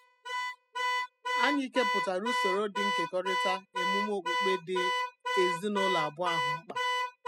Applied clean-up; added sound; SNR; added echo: classical method spectral subtraction.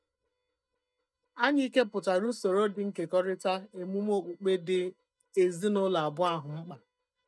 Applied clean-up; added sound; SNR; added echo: neural mask model DeepFilterNet 3.